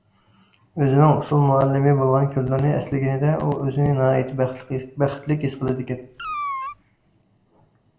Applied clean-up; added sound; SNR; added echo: none; Meow; 11 dB; reverberation time 0.6 s.